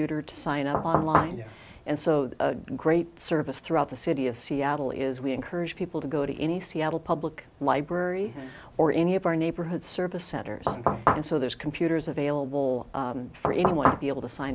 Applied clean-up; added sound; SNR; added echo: none; Knock / Wood; -3 dB; none.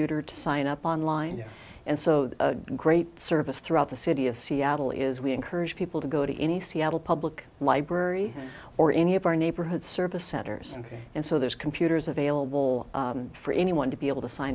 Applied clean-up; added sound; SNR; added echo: none; none; none; none.